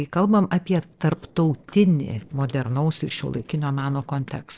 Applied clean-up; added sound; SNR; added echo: neural separator model SepFormer DNS4.